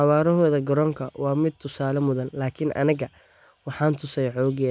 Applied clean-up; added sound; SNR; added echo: none; none; none; none.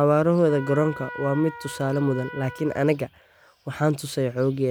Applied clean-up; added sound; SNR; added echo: none; Trumpet; 17 dB; none.